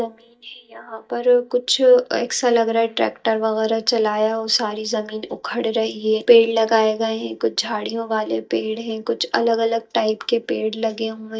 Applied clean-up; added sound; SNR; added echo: neural mask model DeepFilterNet 3.